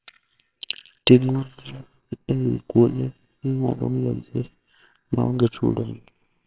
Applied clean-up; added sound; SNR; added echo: neural separator model SepFormer WHAMR!.